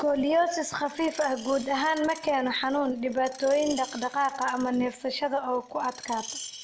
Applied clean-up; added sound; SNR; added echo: none; Screech; 18 dB; none.